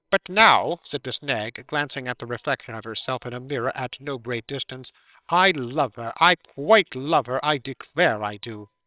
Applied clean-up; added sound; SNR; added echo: neural separator model SepFormer WHAMR!.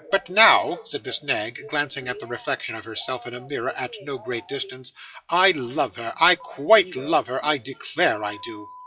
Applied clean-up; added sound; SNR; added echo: classical method WPE with log-MMSE.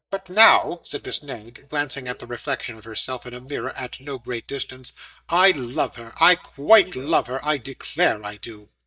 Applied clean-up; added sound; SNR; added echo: neural mask model DeepFilterNet 3.